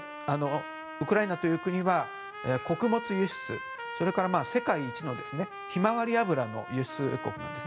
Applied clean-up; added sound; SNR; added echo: none; Trumpet; 10 dB; none.